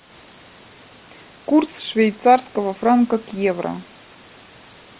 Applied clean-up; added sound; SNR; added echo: none; none; none; none.